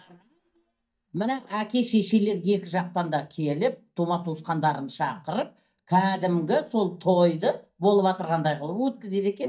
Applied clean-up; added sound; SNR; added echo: neural mask model DeepFilterNet 3.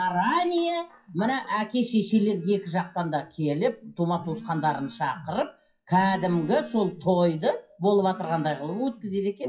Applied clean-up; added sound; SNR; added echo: classical method WPE with log-MMSE.